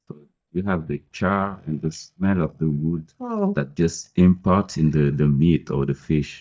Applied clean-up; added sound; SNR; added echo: neural mask model DeepFilterNet 3.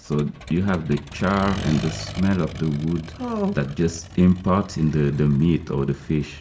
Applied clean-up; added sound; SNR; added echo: none; Accelerating, revving, vroom; 15 dB; reverberation time 0.6 s.